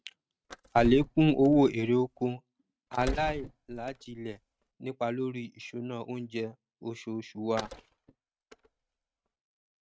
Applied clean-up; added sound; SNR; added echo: neural mask model RNNoise.